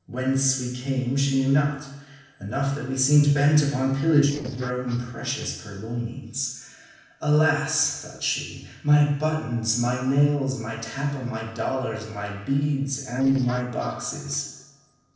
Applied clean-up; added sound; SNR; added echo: neural separator model SepFormer DNS4.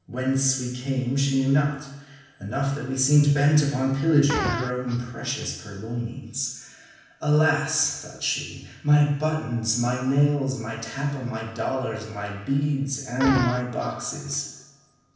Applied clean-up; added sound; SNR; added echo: none; Fart; 9 dB; reverberation time 0.9 s.